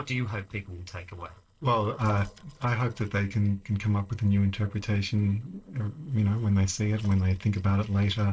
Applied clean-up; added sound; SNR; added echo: neural separator model SepFormer DNS4.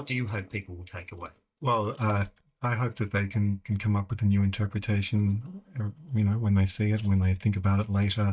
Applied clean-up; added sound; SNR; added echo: neural mask model DeepFilterNet 3.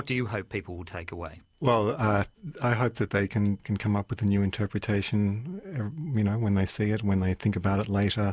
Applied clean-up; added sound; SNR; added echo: none; none; none; none.